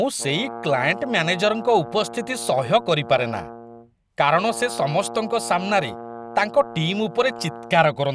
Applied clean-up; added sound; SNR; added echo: none; Brass instrument; 13 dB; none.